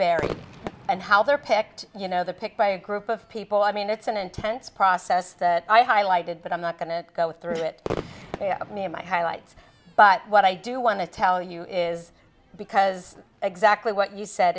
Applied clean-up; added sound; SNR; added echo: none; Crowd / Fireworks; 18 dB; none.